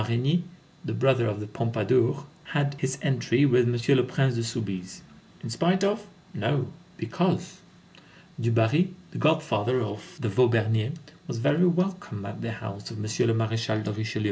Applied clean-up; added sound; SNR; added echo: none; none; none; none.